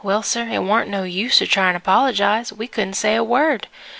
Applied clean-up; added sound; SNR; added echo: none; none; none; none.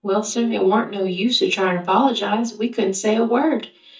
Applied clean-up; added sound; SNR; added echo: neural mask model DeepFilterNet 3.